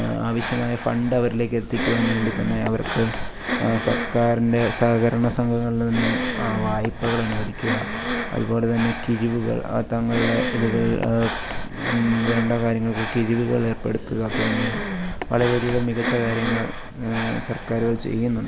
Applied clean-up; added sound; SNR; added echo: none; Breathing; 5 dB; none.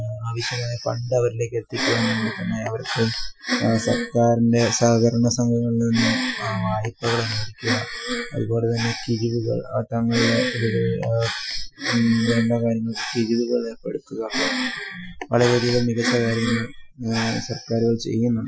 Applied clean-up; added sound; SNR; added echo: classical method Wiener filter.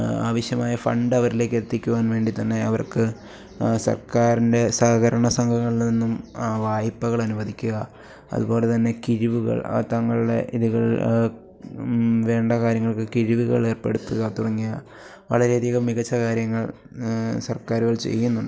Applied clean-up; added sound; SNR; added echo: none; none; none; none.